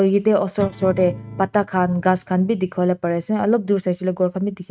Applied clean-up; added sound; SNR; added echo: neural mask model RNNoise.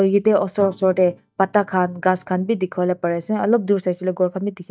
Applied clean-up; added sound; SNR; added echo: neural mask model DeepFilterNet 3.